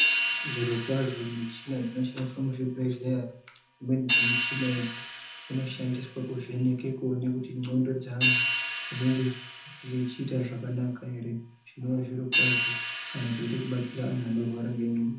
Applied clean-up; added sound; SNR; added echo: none; Hi-hat; 2 dB; reverberation time 0.5 s.